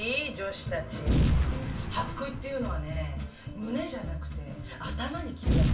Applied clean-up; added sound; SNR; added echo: none; Boom; -2 dB; reverberation time 0.2 s.